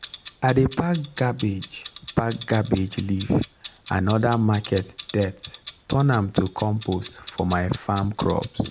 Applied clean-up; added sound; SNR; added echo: none; Clock; 18 dB; none.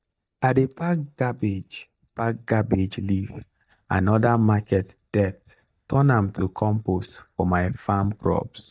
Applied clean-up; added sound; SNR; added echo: neural mask model DeepFilterNet 3.